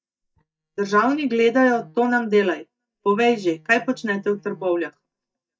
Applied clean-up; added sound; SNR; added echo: neural mask model DeepFilterNet 3.